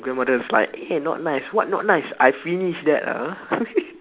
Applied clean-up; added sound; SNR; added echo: none; none; none; none.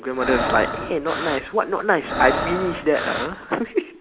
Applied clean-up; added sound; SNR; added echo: none; Breathing; 5 dB; none.